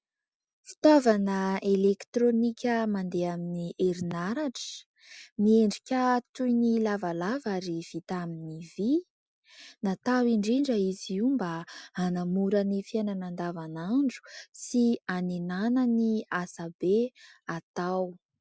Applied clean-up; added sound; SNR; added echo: none; none; none; none.